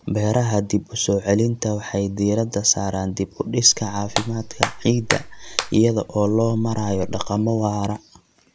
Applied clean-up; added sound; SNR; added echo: none; Hands; 7 dB; none.